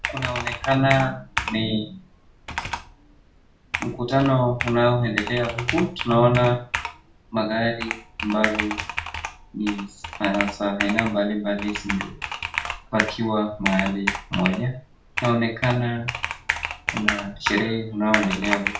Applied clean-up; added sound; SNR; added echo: none; Computer keyboard; 6 dB; reverberation time 0.3 s.